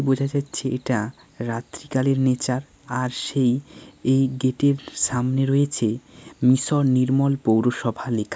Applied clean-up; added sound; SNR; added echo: none; none; none; none.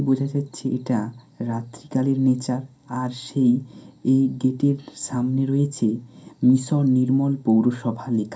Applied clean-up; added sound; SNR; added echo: none; none; none; reverberation time 0.3 s.